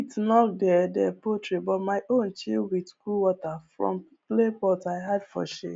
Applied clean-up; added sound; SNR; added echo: none; none; none; none.